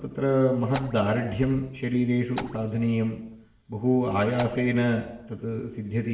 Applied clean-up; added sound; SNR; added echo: none; Raindrop / Splash, splatter; 17 dB; reverberation time 0.8 s.